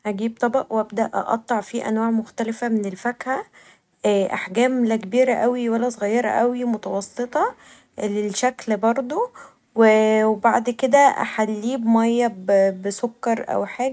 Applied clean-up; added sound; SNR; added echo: none; none; none; none.